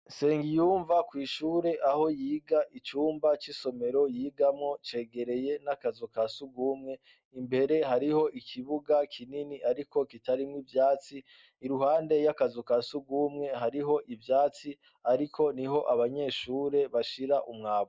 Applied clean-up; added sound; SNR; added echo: none; none; none; none.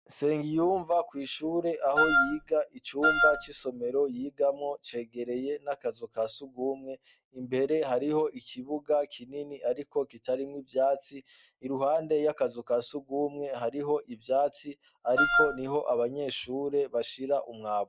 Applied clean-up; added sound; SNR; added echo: none; Wind instrument, woodwind instrument; -4 dB; none.